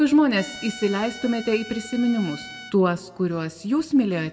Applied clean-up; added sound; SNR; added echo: none; Trumpet; 16 dB; reverberation time 0.8 s.